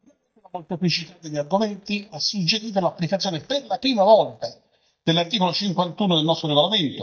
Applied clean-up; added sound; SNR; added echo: neural mask model DeepFilterNet 3.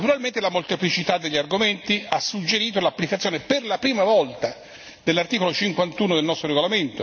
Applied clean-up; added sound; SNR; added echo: none; none; none; none.